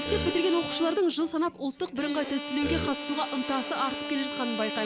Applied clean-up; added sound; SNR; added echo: none; Burping, eructation + Bowed string instrument; 6 dB; none.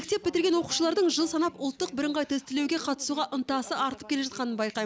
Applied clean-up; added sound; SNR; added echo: none; none; none; none.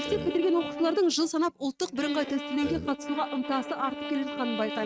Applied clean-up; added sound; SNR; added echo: neural mask model RNNoise.